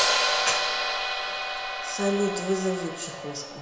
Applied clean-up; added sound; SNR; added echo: none; Hi-hat; -3 dB; reverberation time 0.8 s.